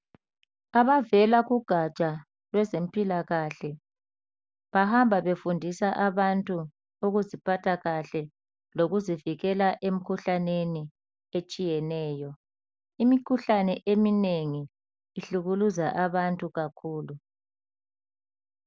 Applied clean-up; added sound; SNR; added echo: none; none; none; none.